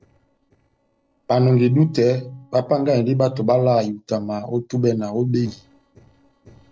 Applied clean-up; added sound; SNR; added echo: neural separator model SepFormer DNS4.